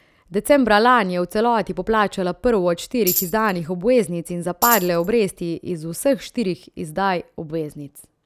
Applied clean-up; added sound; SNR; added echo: none; Tambourine; 5 dB; none.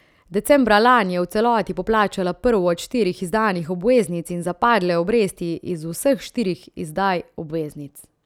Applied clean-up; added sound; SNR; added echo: none; none; none; none.